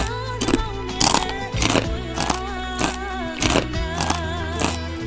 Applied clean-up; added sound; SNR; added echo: none; Chewing, mastication; -1 dB; none.